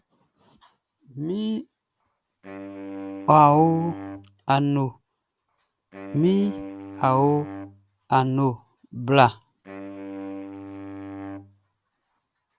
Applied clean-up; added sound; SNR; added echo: none; Wind instrument, woodwind instrument; 13 dB; none.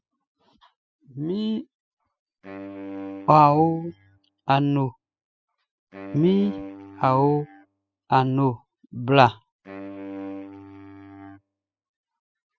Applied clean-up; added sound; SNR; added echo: classical method spectral subtraction.